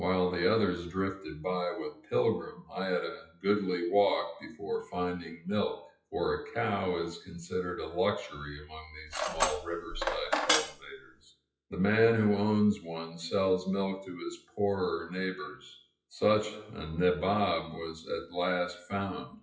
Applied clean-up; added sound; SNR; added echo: classical method WPE with log-MMSE.